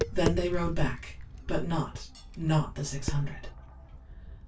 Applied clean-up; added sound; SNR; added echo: none; Tap; 7 dB; reverberation time 0.1 s.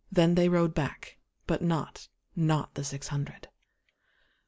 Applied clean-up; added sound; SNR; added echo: none; none; none; none.